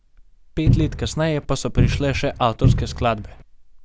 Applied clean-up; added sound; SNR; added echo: none; Cupboard open or close; -3 dB; none.